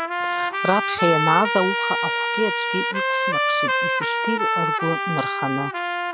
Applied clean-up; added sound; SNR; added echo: none; Trumpet; -3 dB; none.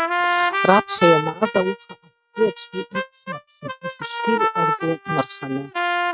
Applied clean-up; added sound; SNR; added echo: neural mask model RNNoise.